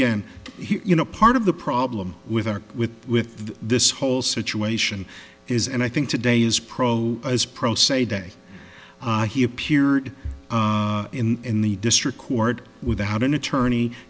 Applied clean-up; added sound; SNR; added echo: none; none; none; none.